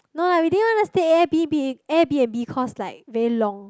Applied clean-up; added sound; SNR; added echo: none; none; none; none.